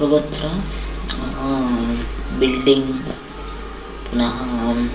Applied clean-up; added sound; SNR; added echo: none; none; none; reverberation time 0.2 s.